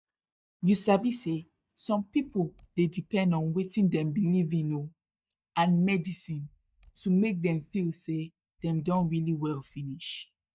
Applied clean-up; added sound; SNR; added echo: neural mask model DeepFilterNet 3.